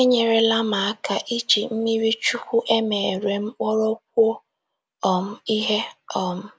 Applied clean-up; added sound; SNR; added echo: none; none; none; none.